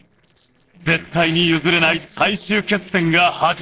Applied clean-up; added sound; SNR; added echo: neural separator model SepFormer DNS4.